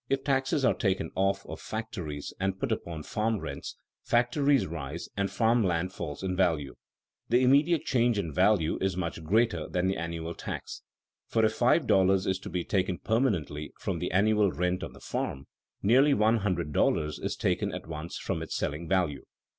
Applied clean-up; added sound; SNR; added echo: none; none; none; none.